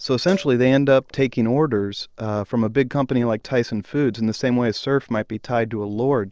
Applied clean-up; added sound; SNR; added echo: neural separator model SepFormer DNS4.